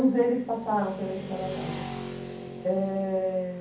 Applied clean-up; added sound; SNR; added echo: none; Motorcycle / Traffic noise, roadway noise; 11 dB; reverberation time 0.7 s.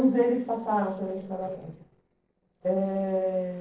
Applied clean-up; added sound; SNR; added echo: neural separator model SepFormer DNS4.